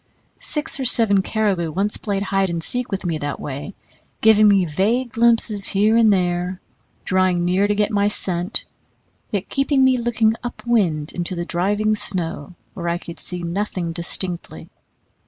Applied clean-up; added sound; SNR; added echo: none; none; none; none.